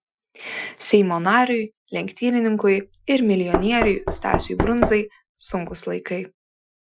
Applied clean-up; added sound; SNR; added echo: classical method Wiener filter.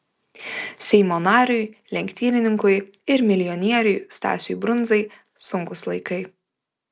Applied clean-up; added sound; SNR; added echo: none; none; none; none.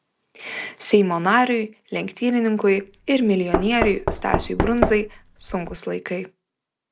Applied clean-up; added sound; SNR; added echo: none; Knock; 3 dB; none.